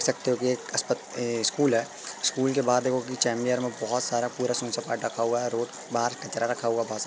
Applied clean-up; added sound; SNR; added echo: none; none; none; none.